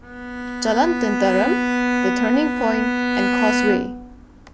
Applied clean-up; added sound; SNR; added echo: none; Bowed string instrument; -1 dB; none.